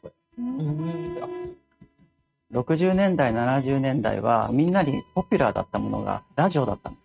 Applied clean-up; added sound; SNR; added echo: neural mask model RNNoise.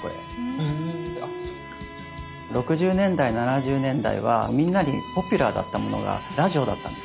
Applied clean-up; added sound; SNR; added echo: none; Bowed string instrument; 17 dB; none.